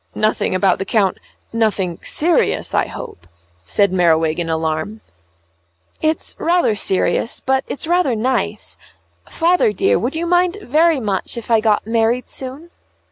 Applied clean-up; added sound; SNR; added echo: none; none; none; none.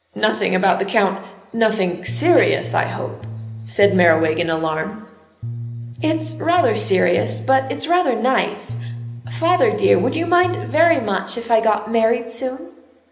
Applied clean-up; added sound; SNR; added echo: none; Bass guitar; 10 dB; reverberation time 0.8 s.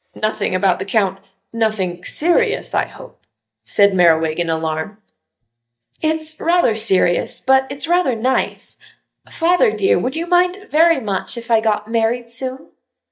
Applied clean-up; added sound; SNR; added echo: neural mask model DeepFilterNet 3.